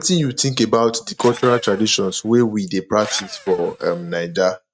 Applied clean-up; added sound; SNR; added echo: neural mask model RNNoise.